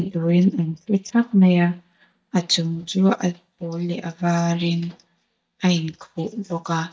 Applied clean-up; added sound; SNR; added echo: neural mask model DeepFilterNet 3.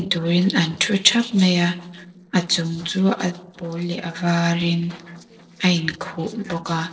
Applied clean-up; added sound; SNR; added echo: neural separator model SepFormer DNS4.